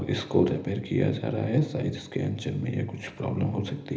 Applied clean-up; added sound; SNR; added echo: none; none; none; reverberation time 0.8 s.